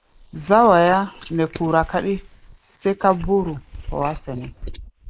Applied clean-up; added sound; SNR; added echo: neural mask model Resemble Enhance denoiser.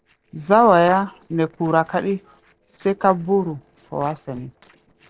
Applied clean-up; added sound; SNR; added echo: neural separator model SepFormer DNS4.